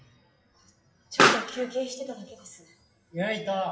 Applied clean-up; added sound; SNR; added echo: classical method WPE with log-MMSE.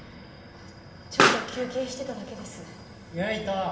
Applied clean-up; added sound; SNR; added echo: none; Explosion; -3 dB; reverberation time 2.6 s.